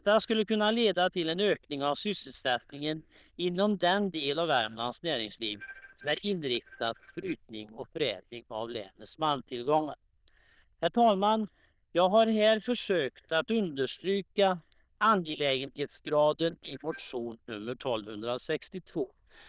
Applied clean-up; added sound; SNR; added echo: neural diffusion model UNIVERSE++.